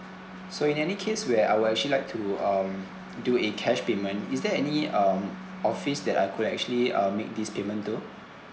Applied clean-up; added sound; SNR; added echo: none; none; none; none.